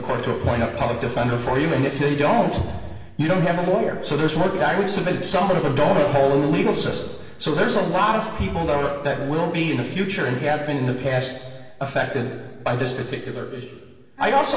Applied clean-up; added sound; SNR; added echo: none; none; none; reverberation time 1.4 s.